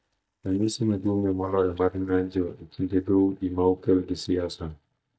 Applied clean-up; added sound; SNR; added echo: neural mask model DeepFilterNet 3.